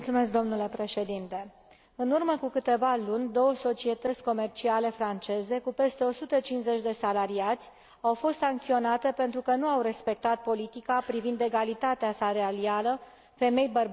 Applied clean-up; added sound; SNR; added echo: none; none; none; none.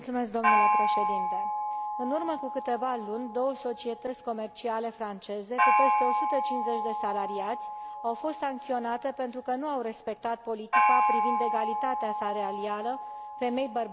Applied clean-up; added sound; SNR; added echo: none; Gong; -3 dB; none.